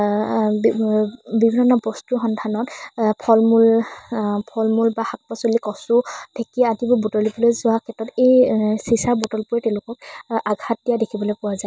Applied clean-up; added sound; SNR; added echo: none; none; none; none.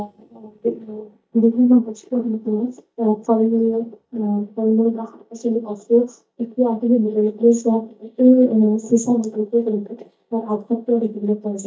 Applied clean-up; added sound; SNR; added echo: neural mask model DeepFilterNet 3.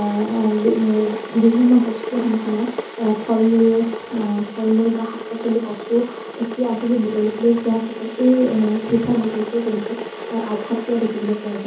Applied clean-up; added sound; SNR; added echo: none; Boiling / Water; 12 dB; reverberation time 0.6 s.